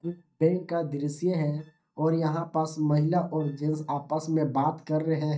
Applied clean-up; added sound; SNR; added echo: neural mask model DeepFilterNet 3.